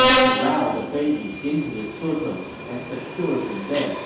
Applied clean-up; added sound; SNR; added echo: none; Subway, metro, underground; -1 dB; reverberation time 0.8 s.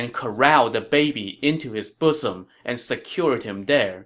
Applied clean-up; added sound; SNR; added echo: none; none; none; none.